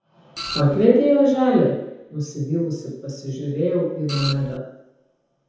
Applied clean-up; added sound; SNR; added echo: none; Printer; 9 dB; reverberation time 0.9 s.